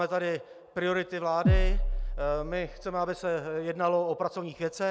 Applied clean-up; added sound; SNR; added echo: none; Bass drum; -2 dB; none.